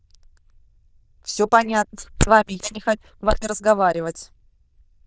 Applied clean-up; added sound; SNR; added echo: neural diffusion model UNIVERSE++.